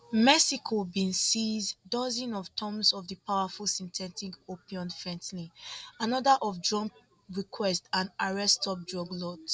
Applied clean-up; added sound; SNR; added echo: none; none; none; none.